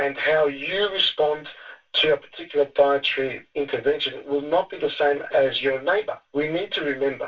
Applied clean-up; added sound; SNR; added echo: none; none; none; reverberation time 0.2 s.